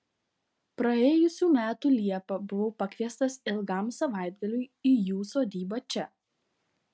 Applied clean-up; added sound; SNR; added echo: none; none; none; none.